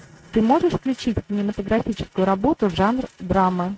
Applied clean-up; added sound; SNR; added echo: neural mask model RNNoise.